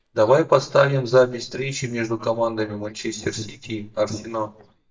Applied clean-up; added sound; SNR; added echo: neural mask model DeepFilterNet 3.